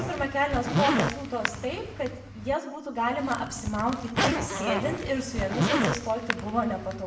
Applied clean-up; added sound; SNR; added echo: none; Zipper (clothing); 1 dB; reverberation time 0.7 s.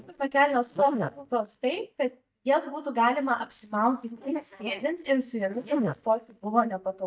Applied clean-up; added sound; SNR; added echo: neural mask model DeepFilterNet 3.